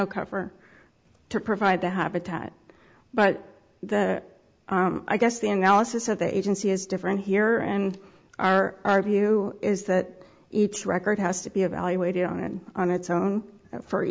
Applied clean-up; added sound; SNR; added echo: none; none; none; none.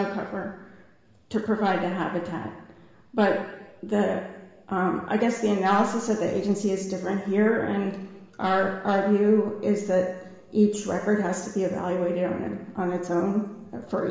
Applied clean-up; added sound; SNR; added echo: none; none; none; reverberation time 1.3 s.